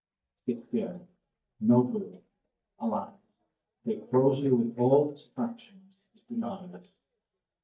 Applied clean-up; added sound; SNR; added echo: neural mask model DeepFilterNet 3.